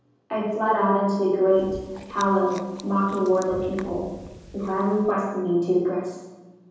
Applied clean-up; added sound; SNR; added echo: none; Chewing, mastication; 19 dB; reverberation time 1.3 s.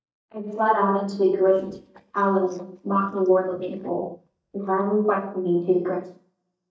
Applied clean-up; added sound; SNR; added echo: neural mask model DeepFilterNet 3.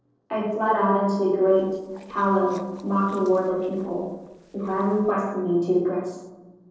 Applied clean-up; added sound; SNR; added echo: neural separator model SepFormer DNS4.